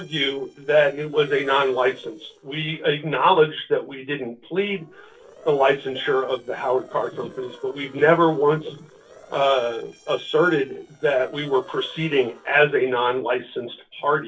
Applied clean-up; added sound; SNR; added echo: neural separator model SepFormer DNS4.